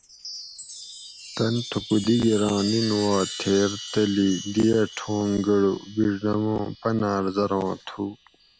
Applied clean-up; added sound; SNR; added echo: none; Chime; 14 dB; none.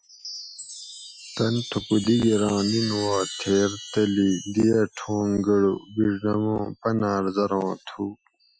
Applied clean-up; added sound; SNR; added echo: classical method Wiener filter.